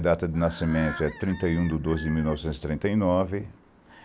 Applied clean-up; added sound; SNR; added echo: none; Bird / Fowl + Chicken, rooster; 18 dB; none.